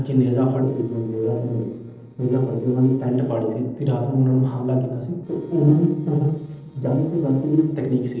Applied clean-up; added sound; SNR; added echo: neural separator model SepFormer DNS4.